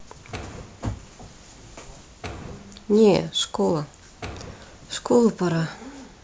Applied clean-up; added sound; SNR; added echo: none; Door; 17 dB; none.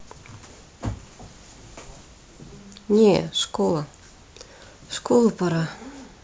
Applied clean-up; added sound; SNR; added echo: none; none; none; none.